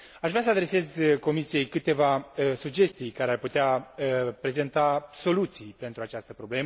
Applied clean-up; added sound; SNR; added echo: none; none; none; none.